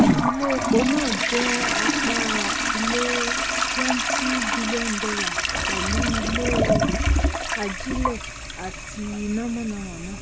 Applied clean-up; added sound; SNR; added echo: none; Toilet flush; -5 dB; none.